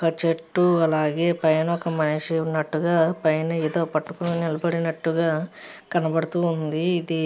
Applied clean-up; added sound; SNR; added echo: none; none; none; none.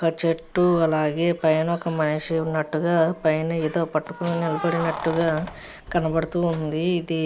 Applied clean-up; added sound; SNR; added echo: none; Keys jangling; 16 dB; none.